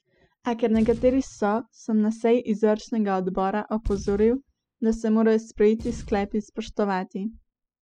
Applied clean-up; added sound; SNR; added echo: classical method spectral subtraction.